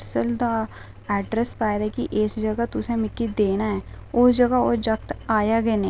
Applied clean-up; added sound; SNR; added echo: none; none; none; none.